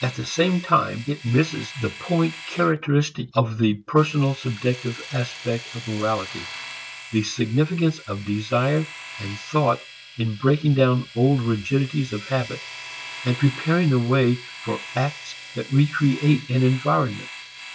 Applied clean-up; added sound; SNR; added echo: none; Domestic sounds, home sounds; 16 dB; none.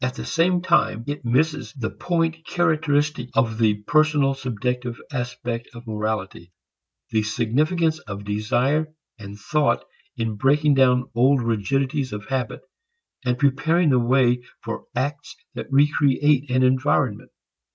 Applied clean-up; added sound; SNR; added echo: none; none; none; none.